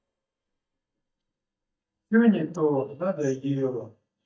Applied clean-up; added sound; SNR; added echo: neural mask model DeepFilterNet 3.